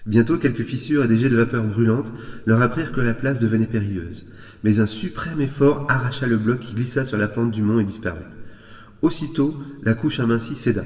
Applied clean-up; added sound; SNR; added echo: none; none; none; reverberation time 3.0 s.